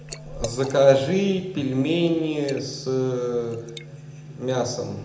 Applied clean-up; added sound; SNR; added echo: none; Liquid; 19 dB; reverberation time 0.7 s.